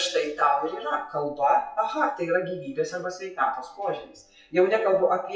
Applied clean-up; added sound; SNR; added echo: classical method WPE with log-MMSE.